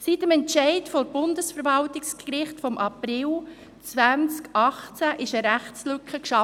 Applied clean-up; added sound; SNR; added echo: none; none; none; none.